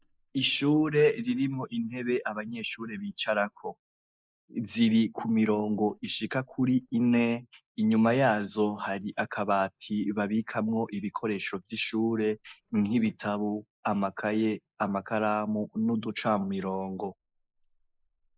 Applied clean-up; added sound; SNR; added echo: neural mask model Resemble Enhance denoiser.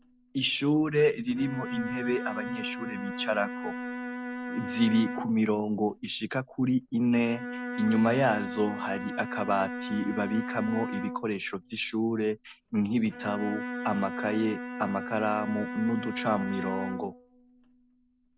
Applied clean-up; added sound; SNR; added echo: none; Bowed string instrument; 8 dB; none.